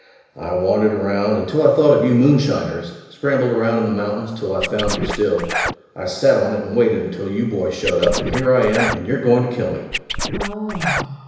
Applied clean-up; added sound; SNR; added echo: none; Scratching (performance technique); 5 dB; reverberation time 1.0 s.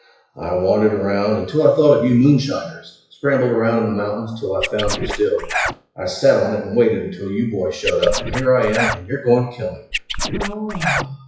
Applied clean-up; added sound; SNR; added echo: classical method WPE with log-MMSE.